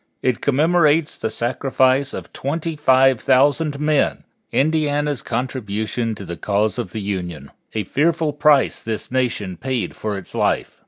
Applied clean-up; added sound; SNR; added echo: none; none; none; none.